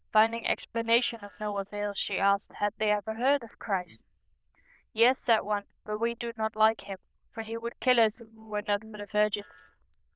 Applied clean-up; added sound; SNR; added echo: neural diffusion model UNIVERSE++.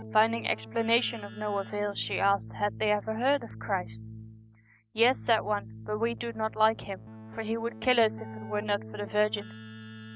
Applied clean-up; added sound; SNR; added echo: none; Keyboard (musical); 13 dB; none.